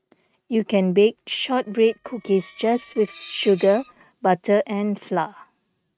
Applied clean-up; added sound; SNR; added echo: neural mask model RNNoise.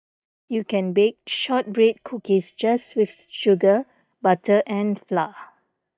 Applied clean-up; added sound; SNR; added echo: neural mask model DeepFilterNet 3.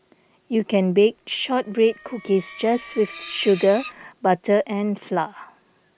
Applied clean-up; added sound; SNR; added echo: none; Screech; 19 dB; none.